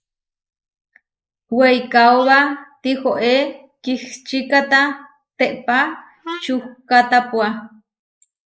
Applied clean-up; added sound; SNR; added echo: neural mask model Resemble Enhance denoiser.